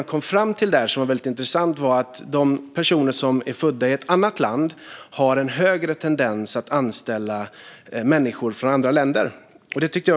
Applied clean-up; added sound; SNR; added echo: none; none; none; none.